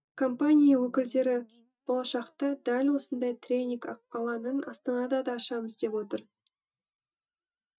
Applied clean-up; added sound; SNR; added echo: neural mask model DeepFilterNet 3.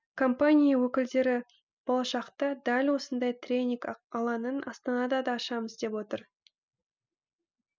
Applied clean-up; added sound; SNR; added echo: none; none; none; none.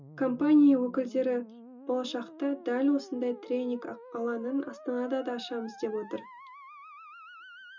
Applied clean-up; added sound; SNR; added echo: none; Musical instrument; 18 dB; reverberation time 0.2 s.